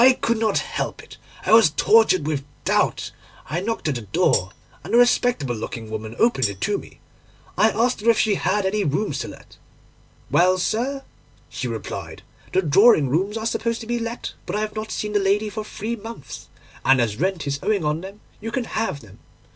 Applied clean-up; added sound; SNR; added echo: none; Tambourine; 10 dB; none.